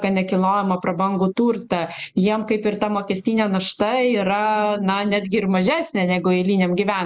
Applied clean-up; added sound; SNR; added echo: neural mask model Resemble Enhance denoiser.